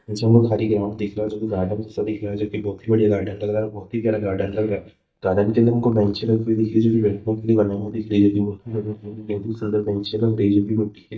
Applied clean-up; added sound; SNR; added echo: neural mask model DeepFilterNet 3.